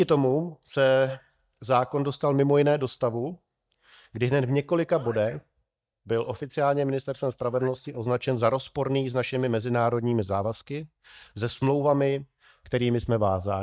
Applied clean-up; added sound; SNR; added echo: neural mask model DeepFilterNet 3.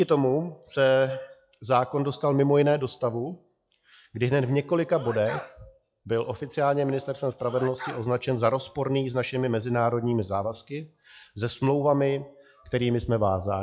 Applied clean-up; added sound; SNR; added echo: classical method log-MMSE.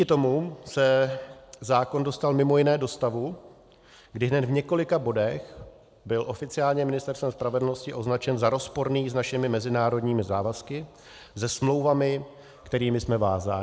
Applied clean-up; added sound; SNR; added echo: none; none; none; none.